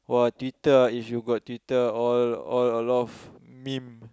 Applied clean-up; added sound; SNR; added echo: none; none; none; none.